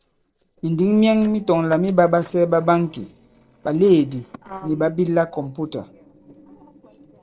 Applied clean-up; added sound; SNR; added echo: neural separator model SepFormer DNS4.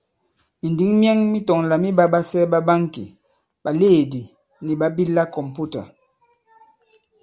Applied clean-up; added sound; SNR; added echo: none; none; none; none.